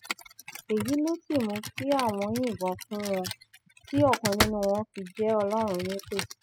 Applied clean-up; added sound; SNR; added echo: classical method spectral subtraction.